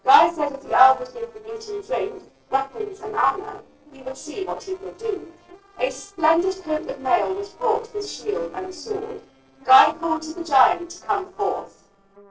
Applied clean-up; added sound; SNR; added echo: neural separator model SepFormer DNS4.